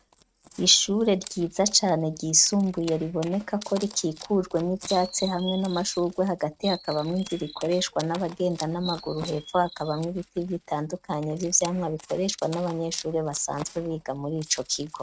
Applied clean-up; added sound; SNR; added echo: neural mask model RNNoise.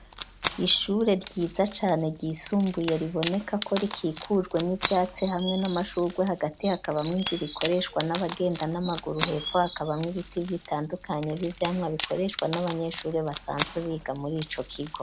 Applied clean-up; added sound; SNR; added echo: none; Chirp, tweet + Wood; 6 dB; none.